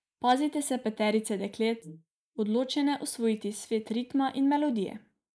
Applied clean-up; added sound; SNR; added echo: neural mask model Resemble Enhance denoiser.